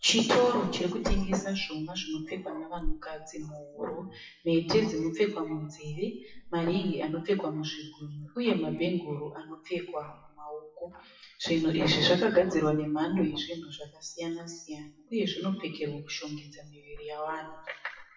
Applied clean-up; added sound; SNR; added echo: classical method WPE with log-MMSE.